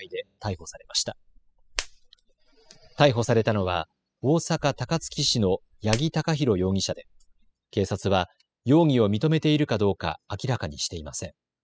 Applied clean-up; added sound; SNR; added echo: classical method spectral subtraction.